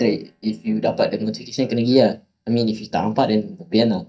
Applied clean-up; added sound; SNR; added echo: neural mask model DeepFilterNet 3.